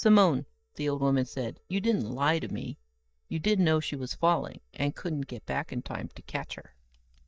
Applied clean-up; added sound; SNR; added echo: neural mask model DeepFilterNet 3.